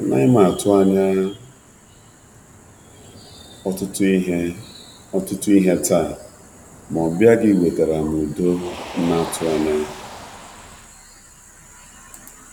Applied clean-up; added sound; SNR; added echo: none; Motor vehicle (road); 19 dB; none.